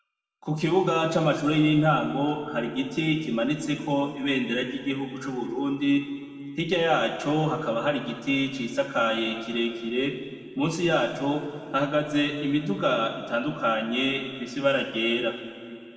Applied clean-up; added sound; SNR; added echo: none; none; none; reverberation time 2.0 s.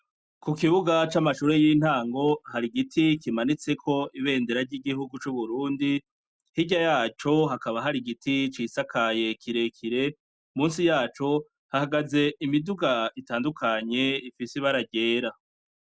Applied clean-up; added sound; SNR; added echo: none; none; none; none.